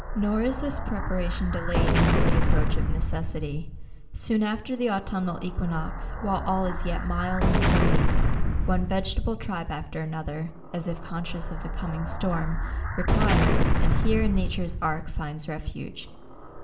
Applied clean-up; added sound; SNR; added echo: none; Explosion; -4 dB; reverberation time 1.6 s.